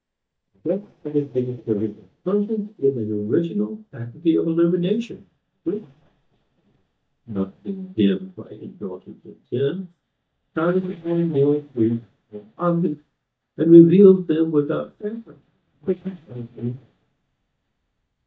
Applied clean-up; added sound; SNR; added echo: neural mask model DeepFilterNet 3.